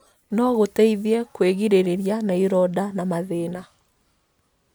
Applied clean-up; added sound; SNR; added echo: none; none; none; none.